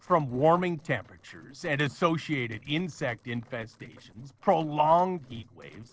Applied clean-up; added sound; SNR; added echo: neural separator model SepFormer DNS4.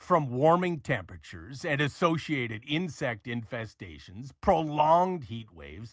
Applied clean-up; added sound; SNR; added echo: none; none; none; none.